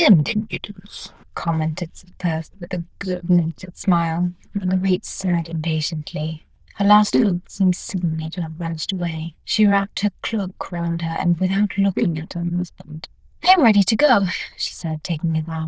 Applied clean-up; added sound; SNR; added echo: neural diffusion model UNIVERSE++.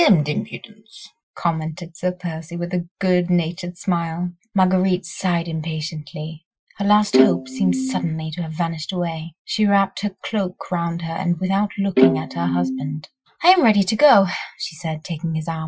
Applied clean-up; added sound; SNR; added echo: classical method Wiener filter.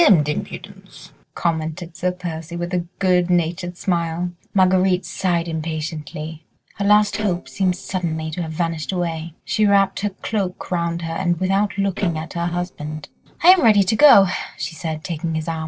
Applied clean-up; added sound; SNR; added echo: neural separator model SepFormer DNS4.